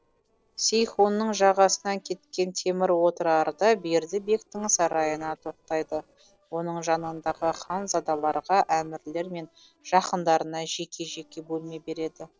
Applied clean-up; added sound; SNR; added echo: neural separator model SepFormer DNS4.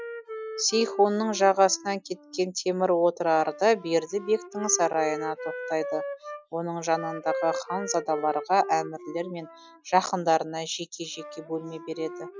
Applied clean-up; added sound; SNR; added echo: classical method Wiener filter.